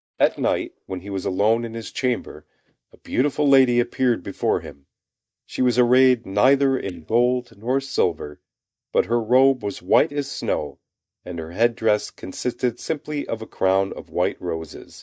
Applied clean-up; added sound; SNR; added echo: neural mask model DeepFilterNet 3.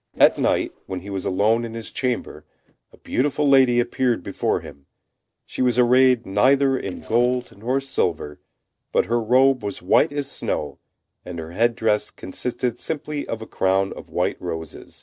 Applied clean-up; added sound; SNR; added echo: neural separator model SepFormer DNS4.